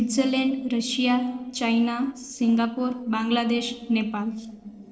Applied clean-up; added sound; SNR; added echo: neural separator model SepFormer DNS4.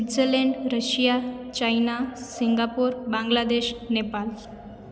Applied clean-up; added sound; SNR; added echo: none; none; none; none.